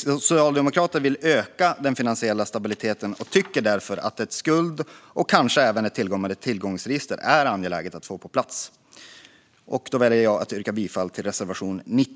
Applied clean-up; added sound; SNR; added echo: none; none; none; none.